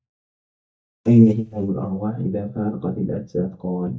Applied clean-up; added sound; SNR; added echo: neural mask model DeepFilterNet 3.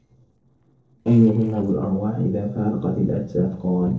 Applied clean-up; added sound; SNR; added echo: neural separator model SepFormer DNS4.